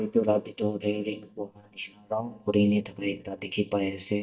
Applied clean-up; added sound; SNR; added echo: neural mask model DeepFilterNet 3.